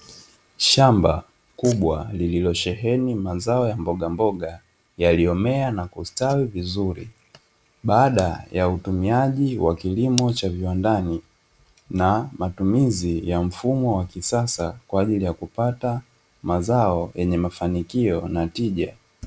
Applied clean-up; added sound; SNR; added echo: none; none; none; none.